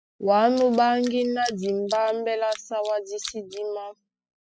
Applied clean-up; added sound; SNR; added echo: classical method spectral subtraction.